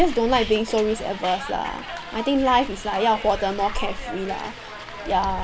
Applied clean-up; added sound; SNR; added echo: none; Hiss + Liquid; 8 dB; none.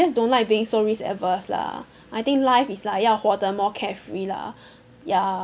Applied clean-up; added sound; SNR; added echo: none; none; none; none.